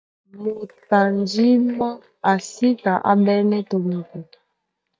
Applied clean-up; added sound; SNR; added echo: neural mask model DeepFilterNet 3.